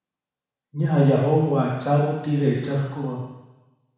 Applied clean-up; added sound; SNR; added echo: none; none; none; reverberation time 1.1 s.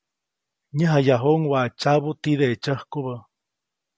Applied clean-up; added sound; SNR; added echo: none; none; none; none.